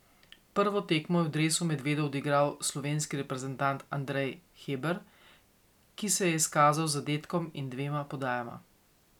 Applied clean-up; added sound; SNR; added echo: none; none; none; none.